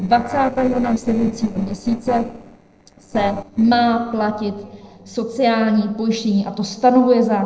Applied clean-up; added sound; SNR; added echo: neural separator model SepFormer DNS4.